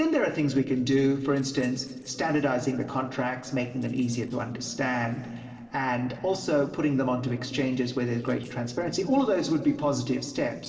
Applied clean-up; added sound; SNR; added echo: neural separator model SepFormer DNS4.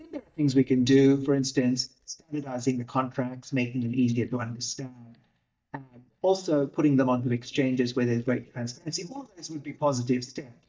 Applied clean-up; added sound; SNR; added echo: neural mask model DeepFilterNet 3.